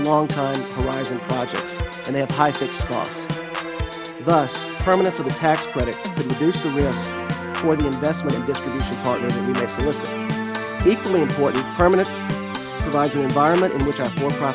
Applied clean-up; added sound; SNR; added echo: none; Organ; 4 dB; none.